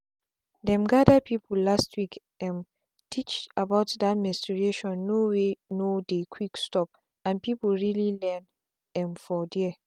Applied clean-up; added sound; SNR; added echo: none; none; none; none.